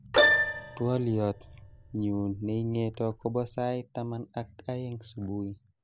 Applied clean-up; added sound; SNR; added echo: none; Keyboard (musical); -2 dB; none.